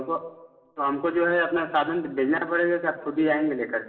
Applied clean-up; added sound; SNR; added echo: none; none; none; reverberation time 1.3 s.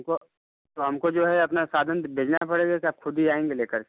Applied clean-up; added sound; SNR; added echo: none; none; none; none.